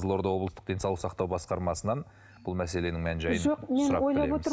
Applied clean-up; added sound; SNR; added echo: none; none; none; none.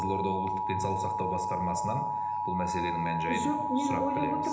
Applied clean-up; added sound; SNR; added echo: none; Alarm; -1 dB; reverberation time 1.0 s.